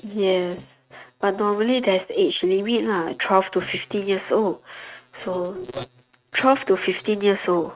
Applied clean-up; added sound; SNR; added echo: neural mask model RNNoise.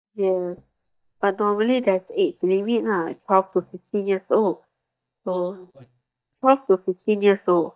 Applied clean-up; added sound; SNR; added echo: neural mask model DeepFilterNet 3.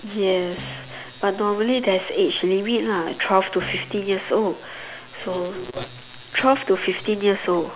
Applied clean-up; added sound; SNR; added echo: none; Drum; 20 dB; none.